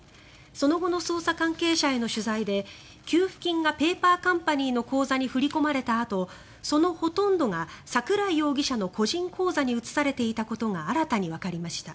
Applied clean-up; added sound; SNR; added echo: none; none; none; none.